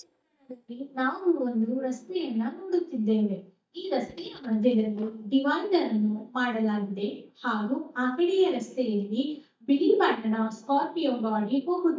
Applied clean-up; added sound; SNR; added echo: neural mask model DeepFilterNet 3.